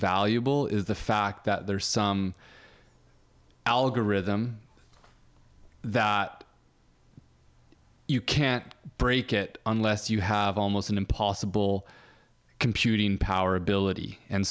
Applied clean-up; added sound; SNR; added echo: none; none; none; none.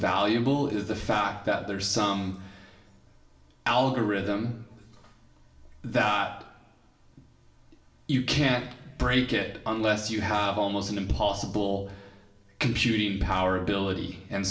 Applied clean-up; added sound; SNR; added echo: none; none; none; reverberation time 0.7 s.